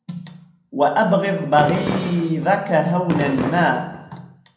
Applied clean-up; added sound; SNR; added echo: none; Fireworks; 8 dB; reverberation time 0.6 s.